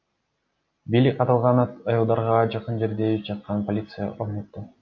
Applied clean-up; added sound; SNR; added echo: none; none; none; none.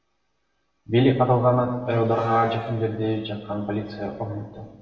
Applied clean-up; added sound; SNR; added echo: none; Cheering; 17 dB; reverberation time 1.0 s.